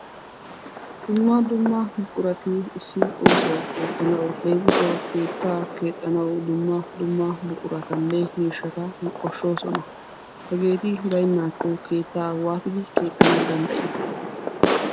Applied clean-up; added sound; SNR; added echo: none; Fireworks; 3 dB; none.